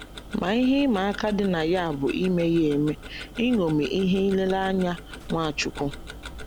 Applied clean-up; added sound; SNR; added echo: none; Tick-tock; 15 dB; none.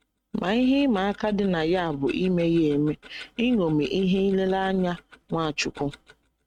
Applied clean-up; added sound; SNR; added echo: neural mask model RNNoise.